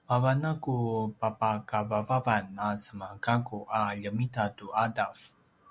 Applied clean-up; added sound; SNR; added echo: none; none; none; none.